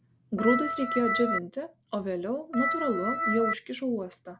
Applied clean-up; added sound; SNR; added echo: none; Organ; 0 dB; none.